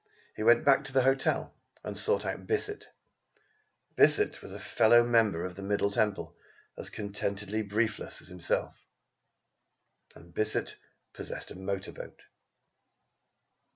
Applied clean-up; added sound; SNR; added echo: none; none; none; none.